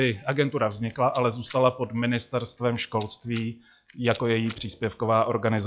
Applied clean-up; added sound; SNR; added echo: classical method log-MMSE.